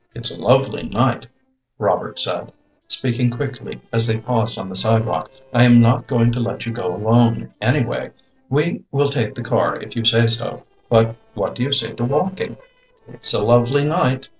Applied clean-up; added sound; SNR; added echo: neural separator model SepFormer DNS4.